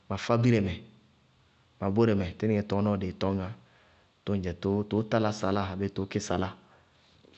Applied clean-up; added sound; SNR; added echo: none; none; none; none.